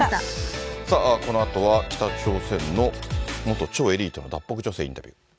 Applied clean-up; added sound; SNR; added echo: none; none; none; none.